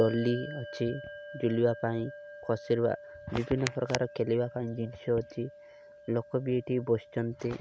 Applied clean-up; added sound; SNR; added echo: none; Bell; 16 dB; none.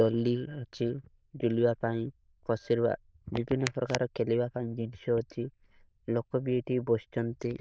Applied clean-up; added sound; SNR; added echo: neural diffusion model UNIVERSE++.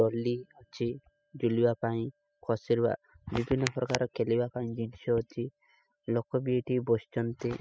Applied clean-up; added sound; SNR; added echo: classical method spectral subtraction.